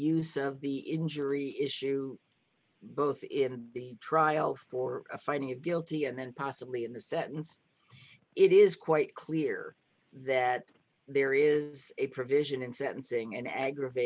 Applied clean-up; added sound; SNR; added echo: none; none; none; none.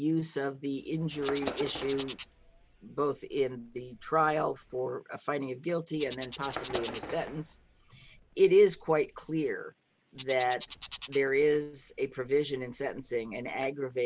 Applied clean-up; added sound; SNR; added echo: none; Bird + Bird; 15 dB; none.